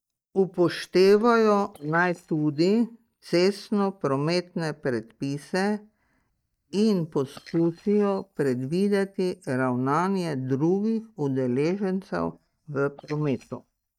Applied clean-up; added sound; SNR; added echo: neural mask model DeepFilterNet 3.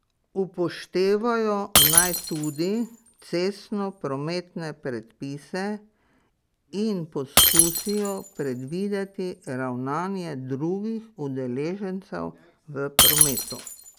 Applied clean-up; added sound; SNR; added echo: none; Shatter; -2 dB; none.